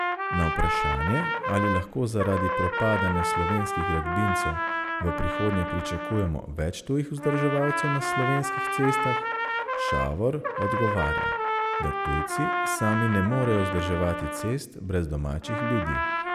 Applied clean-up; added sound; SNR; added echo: none; Trumpet; 1 dB; none.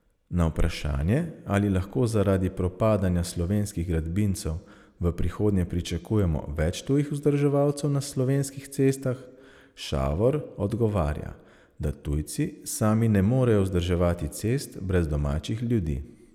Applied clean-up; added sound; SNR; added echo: none; none; none; none.